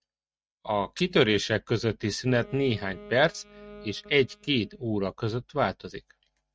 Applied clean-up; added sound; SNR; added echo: neural mask model RNNoise.